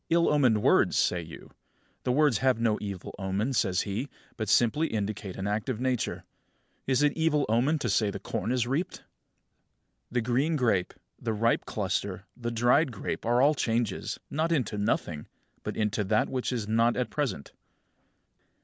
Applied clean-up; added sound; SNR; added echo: none; none; none; none.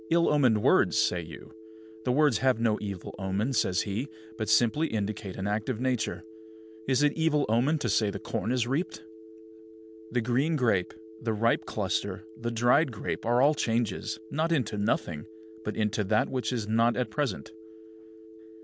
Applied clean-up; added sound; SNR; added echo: none; Telephone; 18 dB; none.